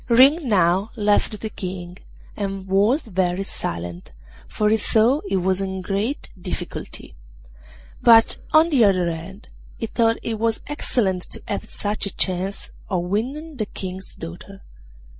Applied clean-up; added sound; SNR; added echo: none; none; none; none.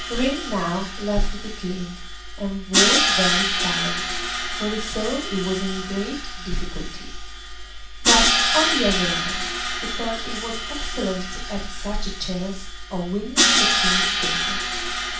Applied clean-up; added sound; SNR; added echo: none; Crash cymbal; -2 dB; reverberation time 0.4 s.